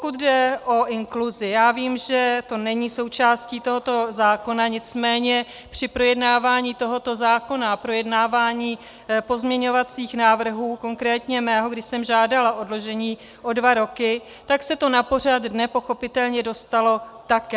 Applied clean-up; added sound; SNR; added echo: none; none; none; none.